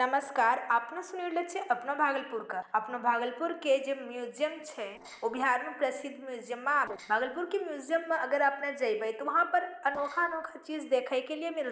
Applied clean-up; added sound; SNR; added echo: neural separator model SepFormer DNS4.